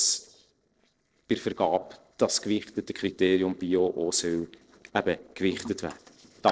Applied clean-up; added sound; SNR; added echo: neural separator model SepFormer DNS4.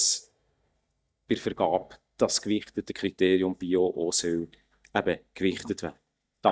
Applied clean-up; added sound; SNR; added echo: neural mask model DeepFilterNet 3.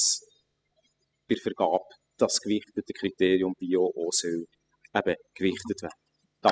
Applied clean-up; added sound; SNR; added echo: classical method spectral subtraction.